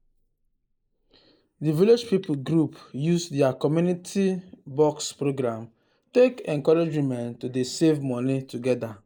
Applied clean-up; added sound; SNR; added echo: neural mask model Resemble Enhance denoiser.